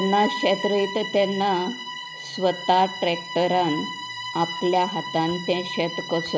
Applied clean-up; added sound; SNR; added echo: none; Bowed string instrument; 9 dB; none.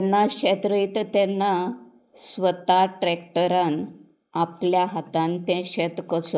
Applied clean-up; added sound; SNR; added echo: neural mask model Resemble Enhance denoiser.